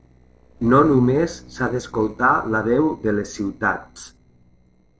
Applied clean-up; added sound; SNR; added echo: neural separator model SepFormer DNS4.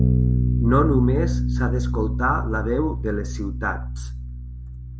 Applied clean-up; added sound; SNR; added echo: none; Bass guitar; -3 dB; none.